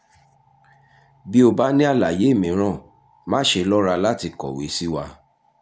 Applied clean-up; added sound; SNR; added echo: none; none; none; none.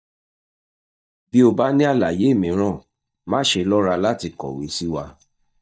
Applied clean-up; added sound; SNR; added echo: neural mask model DeepFilterNet 3.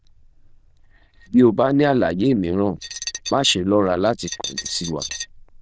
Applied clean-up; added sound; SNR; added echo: neural diffusion model UNIVERSE++.